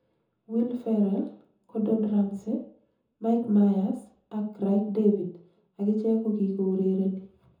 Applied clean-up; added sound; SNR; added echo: none; none; none; reverberation time 0.6 s.